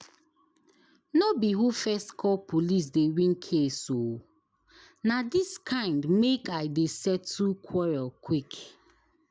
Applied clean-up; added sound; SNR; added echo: none; none; none; none.